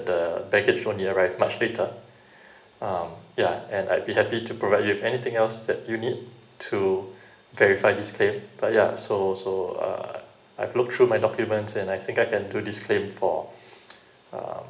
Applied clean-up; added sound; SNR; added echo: none; none; none; none.